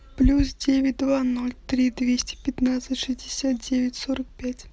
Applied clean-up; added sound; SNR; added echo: none; none; none; none.